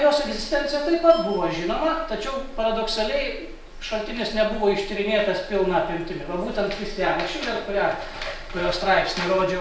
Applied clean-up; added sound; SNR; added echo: none; none; none; none.